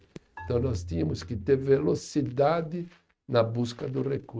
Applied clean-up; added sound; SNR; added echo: neural mask model RNNoise.